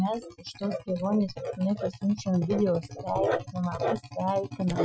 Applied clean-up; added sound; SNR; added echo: classical method Wiener filter.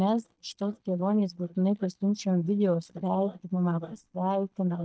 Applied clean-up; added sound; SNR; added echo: neural mask model DeepFilterNet 3.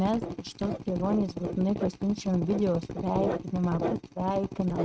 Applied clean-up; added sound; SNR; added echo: neural mask model RNNoise.